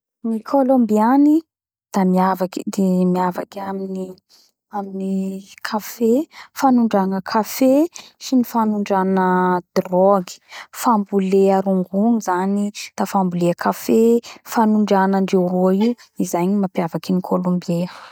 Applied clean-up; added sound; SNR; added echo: neural mask model DeepFilterNet 3.